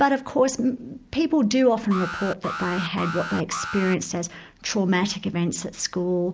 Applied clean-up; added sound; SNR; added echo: none; Alarm; 10 dB; none.